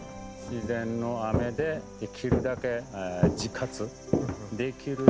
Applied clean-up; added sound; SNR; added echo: none; Walk, footsteps; -1 dB; none.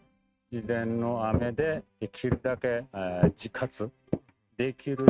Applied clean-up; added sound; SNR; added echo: neural mask model RNNoise.